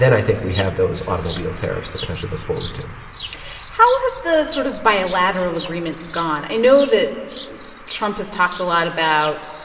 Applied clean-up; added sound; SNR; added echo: none; Bird vocalization, bird call, bird song; 17 dB; reverberation time 2.5 s.